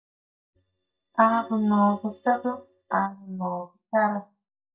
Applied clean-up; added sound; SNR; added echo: neural mask model DeepFilterNet 3.